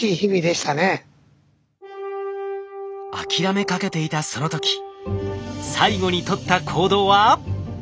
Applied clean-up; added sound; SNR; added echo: none; none; none; none.